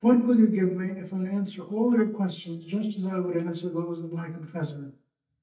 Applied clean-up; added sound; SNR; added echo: neural mask model DeepFilterNet 3.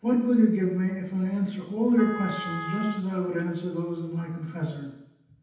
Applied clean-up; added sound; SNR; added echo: none; Wind instrument, woodwind instrument; 11 dB; reverberation time 0.9 s.